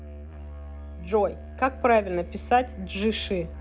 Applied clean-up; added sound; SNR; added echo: none; Musical instrument; 12 dB; none.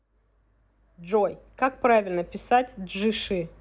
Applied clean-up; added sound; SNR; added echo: none; none; none; none.